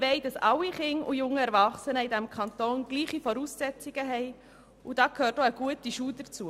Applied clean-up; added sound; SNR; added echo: none; none; none; none.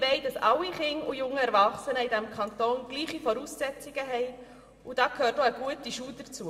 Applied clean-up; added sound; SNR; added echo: none; none; none; reverberation time 1.4 s.